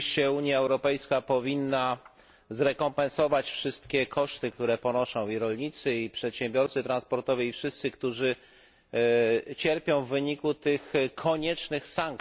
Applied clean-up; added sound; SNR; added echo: none; none; none; none.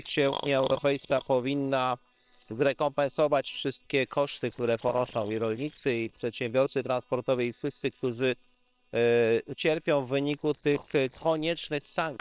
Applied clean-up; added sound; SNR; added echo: neural separator model SepFormer WHAM!.